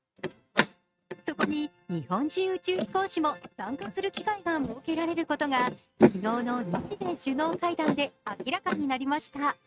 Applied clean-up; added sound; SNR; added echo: neural mask model RNNoise.